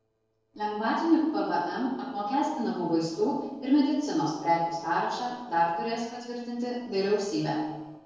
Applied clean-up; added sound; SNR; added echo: neural separator model SepFormer DNS4.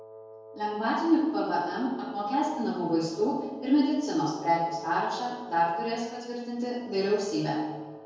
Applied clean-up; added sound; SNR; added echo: none; Wind instrument, woodwind instrument; 18 dB; reverberation time 1.2 s.